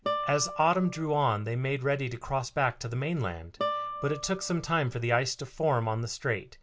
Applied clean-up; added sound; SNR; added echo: none; Guitar; 10 dB; none.